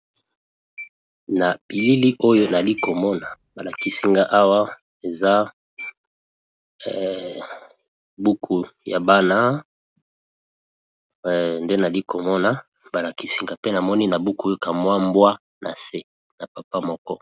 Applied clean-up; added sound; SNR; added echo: none; Fart; 18 dB; none.